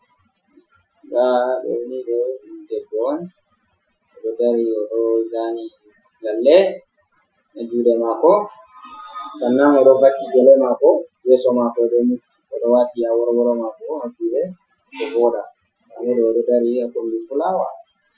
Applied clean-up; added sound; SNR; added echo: classical method Wiener filter.